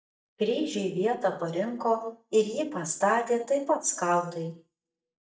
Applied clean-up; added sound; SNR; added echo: neural mask model DeepFilterNet 3.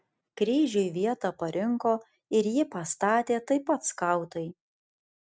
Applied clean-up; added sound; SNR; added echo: none; none; none; none.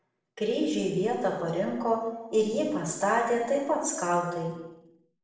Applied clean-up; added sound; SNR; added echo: neural separator model SepFormer DNS4.